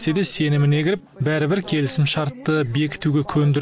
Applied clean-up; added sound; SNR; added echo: none; none; none; none.